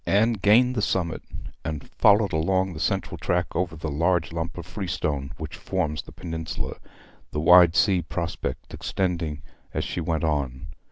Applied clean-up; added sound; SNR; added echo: none; none; none; none.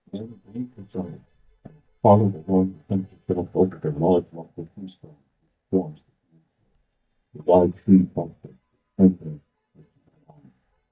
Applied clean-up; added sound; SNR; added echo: neural mask model DeepFilterNet 3.